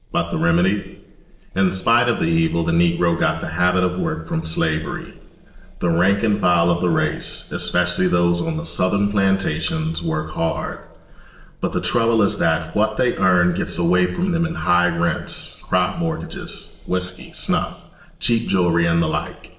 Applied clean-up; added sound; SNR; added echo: neural separator model SepFormer DNS4.